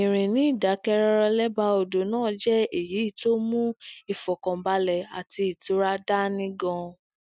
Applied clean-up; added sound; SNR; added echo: none; none; none; none.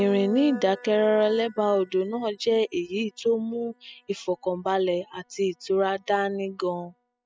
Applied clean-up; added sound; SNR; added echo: classical method spectral subtraction.